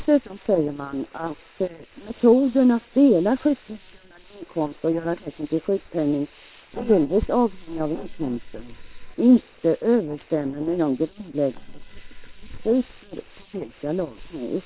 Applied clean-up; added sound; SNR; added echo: neural separator model SepFormer WHAM!.